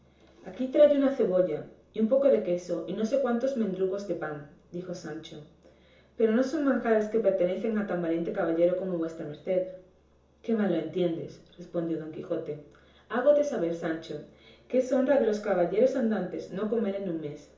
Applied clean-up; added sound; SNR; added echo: none; none; none; reverberation time 0.7 s.